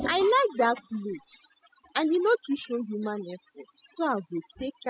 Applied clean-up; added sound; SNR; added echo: classical method spectral subtraction.